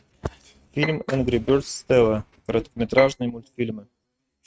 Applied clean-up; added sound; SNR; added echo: neural mask model RNNoise.